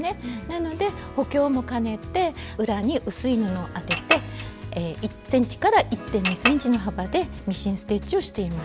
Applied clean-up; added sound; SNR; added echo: none; Chink, clink; 4 dB; none.